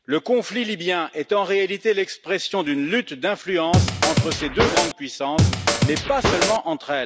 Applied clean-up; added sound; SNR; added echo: none; Scratching (performance technique); -3 dB; none.